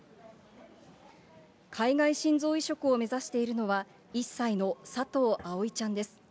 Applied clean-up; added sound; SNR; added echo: none; none; none; none.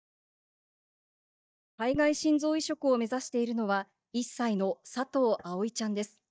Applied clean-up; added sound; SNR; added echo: neural mask model DeepFilterNet 3.